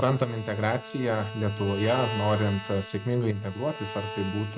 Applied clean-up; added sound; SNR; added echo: none; Bowed string instrument; 11 dB; none.